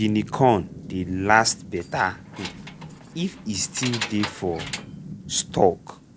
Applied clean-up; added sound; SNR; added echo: none; Keys jangling + Rain / Thunderstorm; 12 dB; none.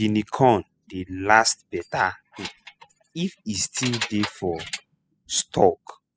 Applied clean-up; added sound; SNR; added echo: classical method spectral subtraction.